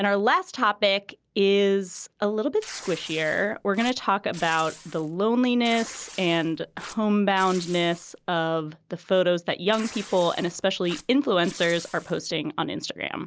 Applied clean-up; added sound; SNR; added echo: none; Tearing; 19 dB; none.